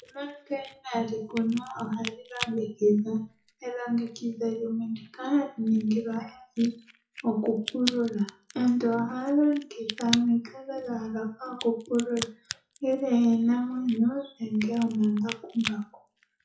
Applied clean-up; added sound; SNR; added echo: classical method WPE with log-MMSE.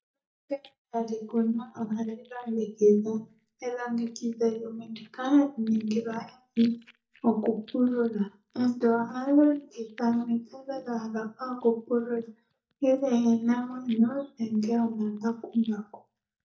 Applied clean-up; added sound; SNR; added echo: neural mask model DeepFilterNet 3.